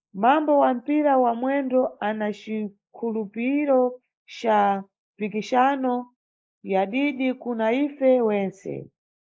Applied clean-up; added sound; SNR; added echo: neural mask model Resemble Enhance denoiser.